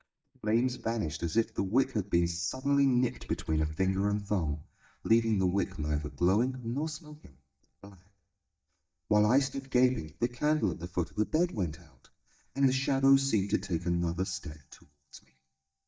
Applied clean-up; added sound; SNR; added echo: neural mask model DeepFilterNet 3.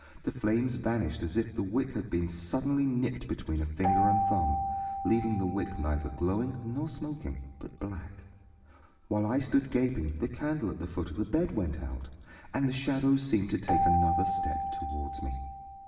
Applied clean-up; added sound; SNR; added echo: none; Keyboard (musical); 5 dB; reverberation time 1.6 s.